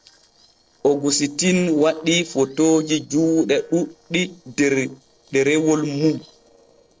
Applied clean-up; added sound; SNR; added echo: neural separator model SepFormer DNS4.